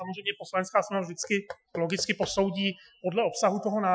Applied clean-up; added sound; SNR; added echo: classical method Wiener filter.